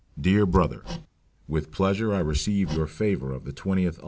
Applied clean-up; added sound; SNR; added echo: none; Hammer; 10 dB; none.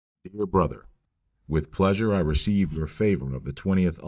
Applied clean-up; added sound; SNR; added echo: neural mask model DeepFilterNet 3.